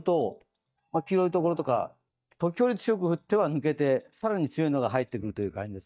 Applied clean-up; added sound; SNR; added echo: neural mask model DeepFilterNet 3.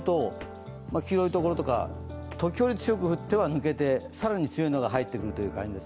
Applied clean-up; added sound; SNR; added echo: none; none; none; none.